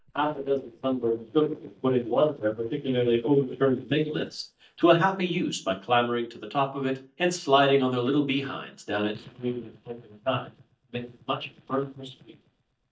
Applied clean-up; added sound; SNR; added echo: neural mask model DeepFilterNet 3.